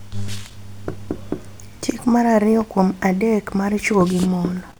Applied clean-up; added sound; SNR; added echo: none; Knock; 10 dB; none.